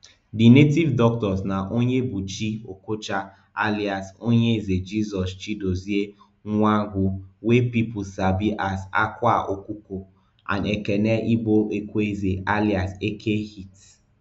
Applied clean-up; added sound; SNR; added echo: none; none; none; none.